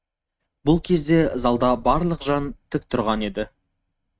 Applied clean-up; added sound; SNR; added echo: neural mask model RNNoise.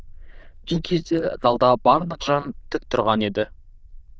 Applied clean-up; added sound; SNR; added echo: neural diffusion model UNIVERSE++.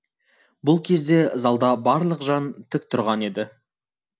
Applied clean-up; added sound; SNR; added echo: none; none; none; none.